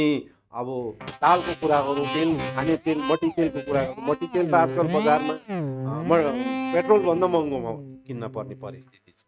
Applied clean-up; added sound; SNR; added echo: neural mask model RNNoise.